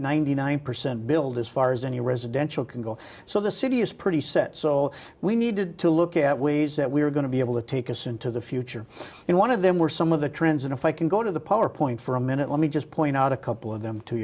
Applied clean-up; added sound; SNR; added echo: none; none; none; none.